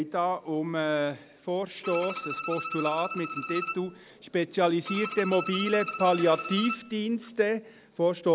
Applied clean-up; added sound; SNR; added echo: none; Bowed string instrument; 9 dB; none.